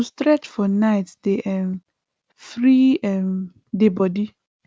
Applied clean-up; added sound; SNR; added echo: none; none; none; none.